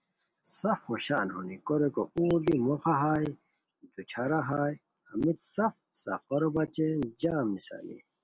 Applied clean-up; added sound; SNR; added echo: none; none; none; none.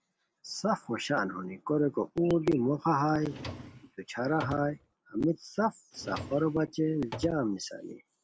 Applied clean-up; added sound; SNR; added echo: none; Drawer open or close; 13 dB; none.